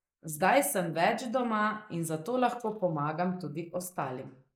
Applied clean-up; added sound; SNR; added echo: neural mask model Resemble Enhance denoiser.